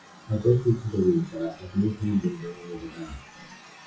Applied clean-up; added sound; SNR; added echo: classical method WPE with log-MMSE.